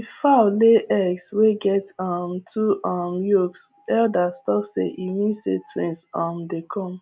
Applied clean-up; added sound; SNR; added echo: none; none; none; none.